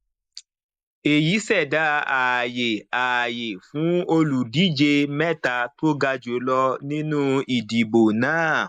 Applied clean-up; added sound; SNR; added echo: neural mask model Resemble Enhance denoiser.